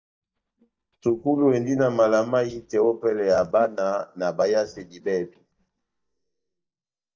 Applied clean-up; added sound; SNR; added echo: neural mask model DeepFilterNet 3.